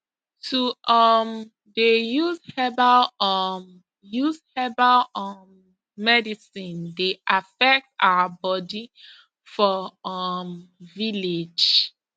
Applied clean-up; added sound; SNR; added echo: none; none; none; none.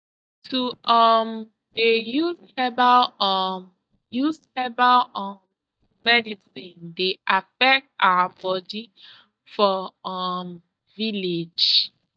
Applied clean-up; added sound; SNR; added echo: neural mask model DeepFilterNet 3.